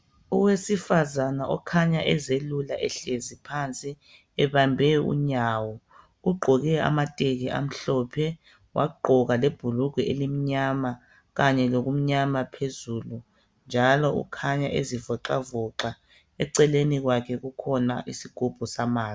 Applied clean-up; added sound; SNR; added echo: none; none; none; none.